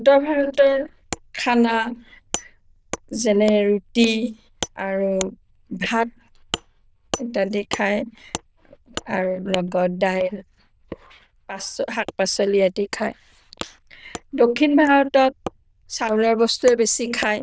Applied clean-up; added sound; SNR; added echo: neural diffusion model UNIVERSE++.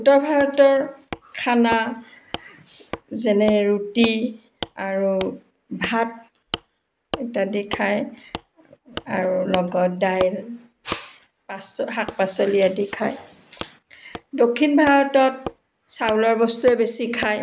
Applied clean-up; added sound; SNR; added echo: none; Wood; 14 dB; none.